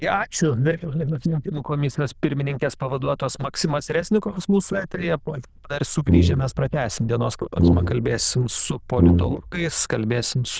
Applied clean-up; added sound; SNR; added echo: neural diffusion model UNIVERSE++.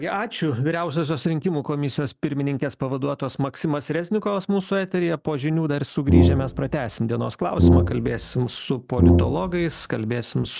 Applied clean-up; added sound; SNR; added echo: none; Brass instrument; -4 dB; none.